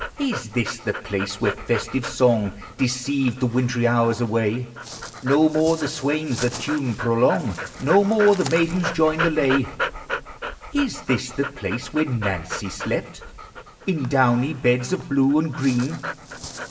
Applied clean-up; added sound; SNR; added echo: none; Dog; 11 dB; reverberation time 2.7 s.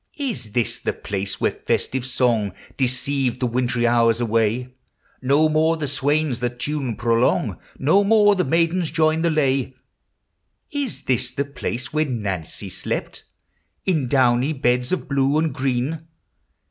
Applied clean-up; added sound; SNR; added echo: none; none; none; none.